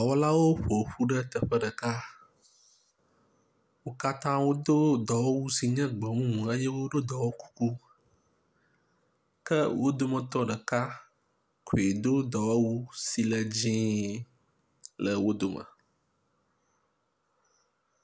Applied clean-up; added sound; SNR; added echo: none; none; none; none.